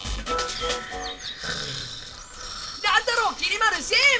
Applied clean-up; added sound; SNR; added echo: neural separator model SepFormer DNS4.